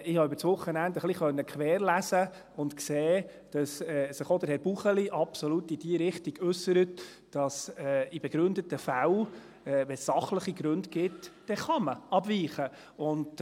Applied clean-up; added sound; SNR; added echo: none; none; none; none.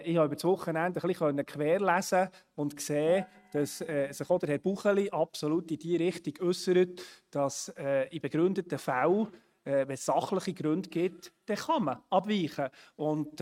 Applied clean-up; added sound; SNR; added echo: neural mask model RNNoise.